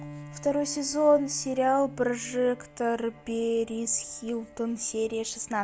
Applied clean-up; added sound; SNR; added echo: none; Bowed string instrument; 19 dB; none.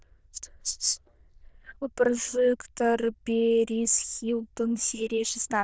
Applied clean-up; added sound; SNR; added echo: neural diffusion model UNIVERSE++.